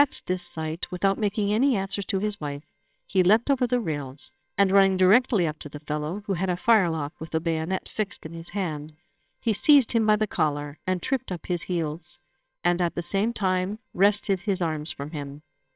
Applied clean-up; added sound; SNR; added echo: neural separator model SepFormer WHAMR!.